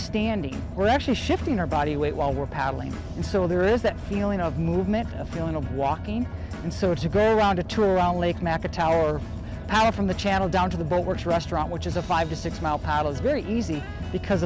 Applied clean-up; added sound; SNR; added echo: none; Car; 9 dB; none.